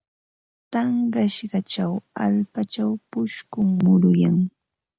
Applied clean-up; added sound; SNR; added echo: none; none; none; none.